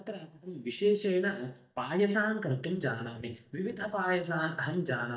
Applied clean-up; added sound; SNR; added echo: neural mask model DeepFilterNet 3.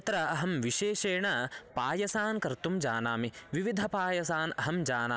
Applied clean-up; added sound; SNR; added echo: none; none; none; none.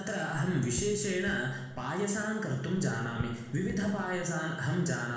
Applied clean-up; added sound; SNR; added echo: none; Raindrop / Drip; 13 dB; reverberation time 1.1 s.